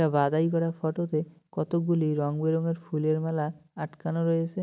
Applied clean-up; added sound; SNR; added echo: none; none; none; none.